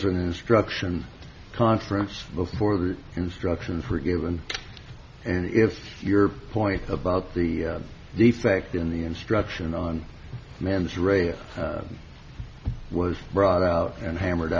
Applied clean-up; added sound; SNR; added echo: none; none; none; none.